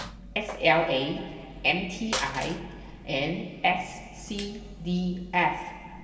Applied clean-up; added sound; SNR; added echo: none; Gunshot, gunfire; 14 dB; reverberation time 2.9 s.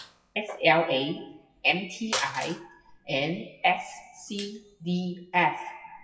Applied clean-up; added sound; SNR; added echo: classical method WPE with log-MMSE.